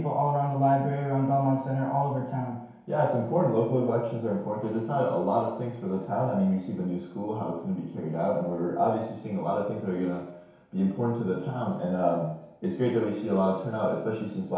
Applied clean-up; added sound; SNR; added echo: none; none; none; reverberation time 1.0 s.